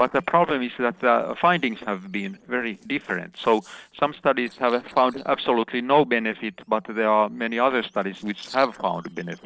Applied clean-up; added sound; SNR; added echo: neural separator model SepFormer DNS4.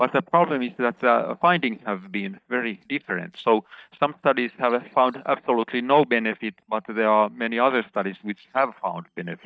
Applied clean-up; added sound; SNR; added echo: neural mask model DeepFilterNet 3.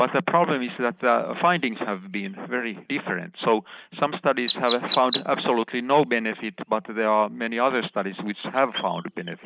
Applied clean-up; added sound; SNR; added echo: neural mask model Resemble Enhance denoiser.